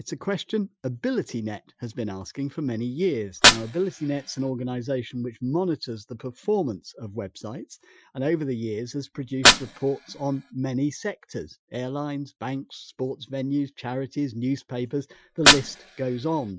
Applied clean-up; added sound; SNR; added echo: classical method Wiener filter.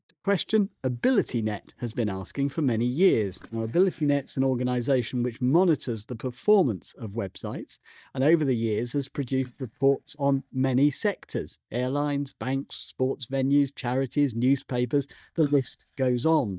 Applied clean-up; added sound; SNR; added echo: neural mask model DeepFilterNet 3.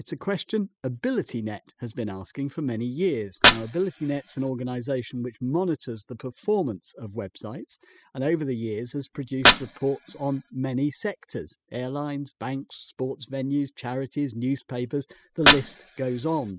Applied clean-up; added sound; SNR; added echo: classical method spectral subtraction.